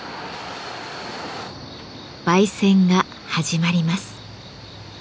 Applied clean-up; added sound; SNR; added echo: none; none; none; none.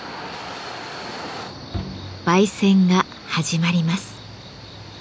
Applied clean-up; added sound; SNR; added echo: none; Bowed string instrument; 13 dB; none.